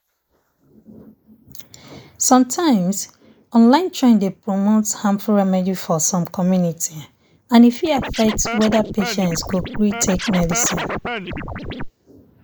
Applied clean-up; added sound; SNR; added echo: neural mask model Resemble Enhance denoiser.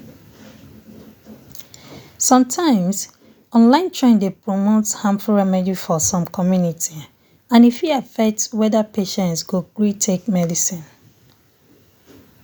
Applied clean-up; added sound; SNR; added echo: none; none; none; none.